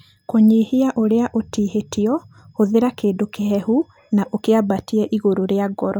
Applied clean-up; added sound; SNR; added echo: none; none; none; none.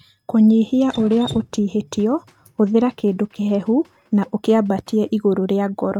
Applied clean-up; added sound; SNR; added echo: neural mask model RNNoise.